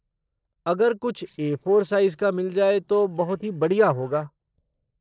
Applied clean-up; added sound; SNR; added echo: neural separator model SepFormer DNS4.